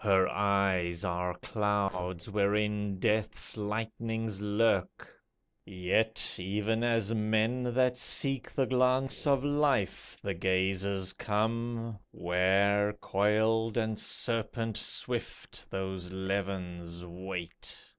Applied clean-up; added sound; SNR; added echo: neural separator model SepFormer DNS4.